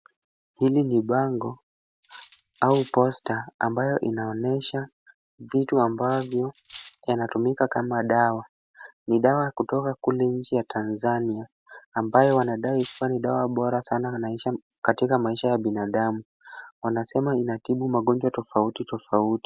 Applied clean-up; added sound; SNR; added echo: none; Cutlery, silverware; 13 dB; none.